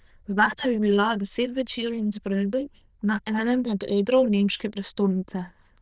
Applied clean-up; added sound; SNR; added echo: neural diffusion model UNIVERSE++.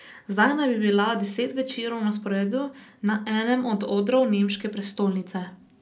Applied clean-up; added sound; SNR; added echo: none; none; none; none.